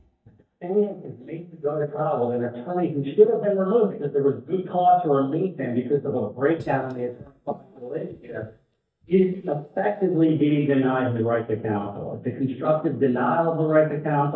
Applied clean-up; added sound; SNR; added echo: neural mask model DeepFilterNet 3.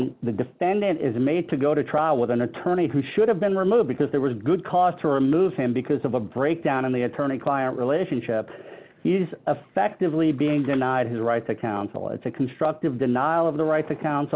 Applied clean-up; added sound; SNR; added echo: none; none; none; none.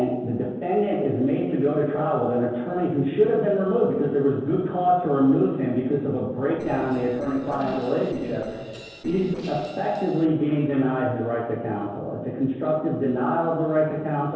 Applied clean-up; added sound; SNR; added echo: neural separator model SepFormer DNS4.